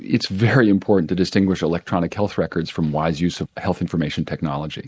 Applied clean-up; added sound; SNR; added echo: neural mask model Resemble Enhance denoiser.